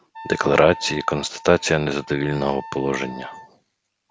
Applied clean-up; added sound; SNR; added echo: none; Wind instrument, woodwind instrument; 17 dB; none.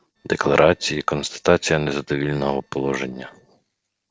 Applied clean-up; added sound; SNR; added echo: neural separator model SepFormer DNS4.